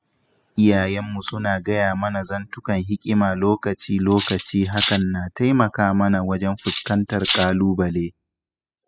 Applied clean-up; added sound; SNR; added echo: classical method spectral subtraction.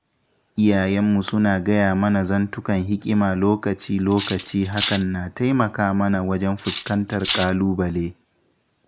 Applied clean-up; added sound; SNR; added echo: none; Cutlery, silverware; 9 dB; none.